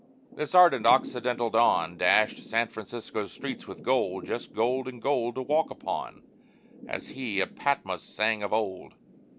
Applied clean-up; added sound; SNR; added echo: none; Thunder / Rain; 19 dB; none.